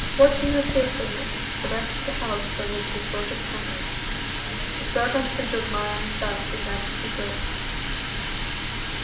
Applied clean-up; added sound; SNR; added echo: none; Water tap, faucet; -3 dB; reverberation time 0.8 s.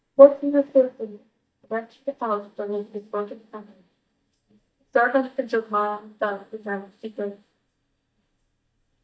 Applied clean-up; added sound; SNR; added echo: neural mask model DeepFilterNet 3.